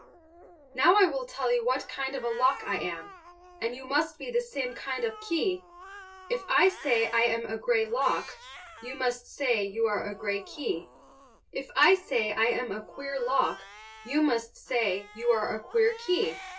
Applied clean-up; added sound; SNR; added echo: none; Cat; 19 dB; reverberation time 0.2 s.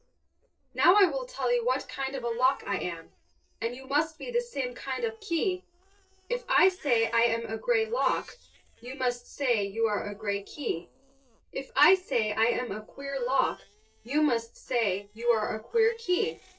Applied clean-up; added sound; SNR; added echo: neural separator model SepFormer DNS4.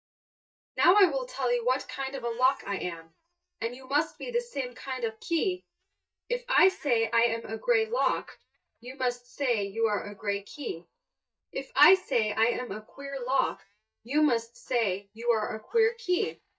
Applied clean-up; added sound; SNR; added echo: neural mask model DeepFilterNet 3.